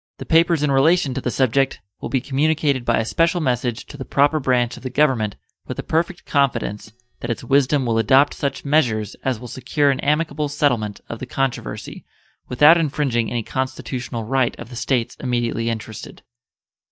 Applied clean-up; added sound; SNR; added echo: neural mask model DeepFilterNet 3.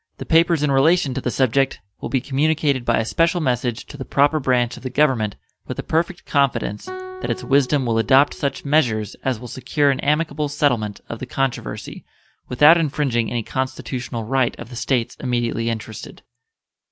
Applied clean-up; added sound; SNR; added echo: none; Guitar; 17 dB; none.